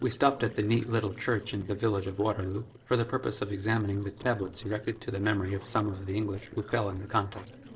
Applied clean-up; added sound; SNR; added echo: neural separator model SepFormer DNS4.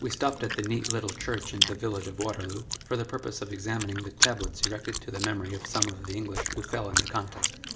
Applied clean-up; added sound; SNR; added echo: none; Chewing, mastication; 0 dB; reverberation time 0.7 s.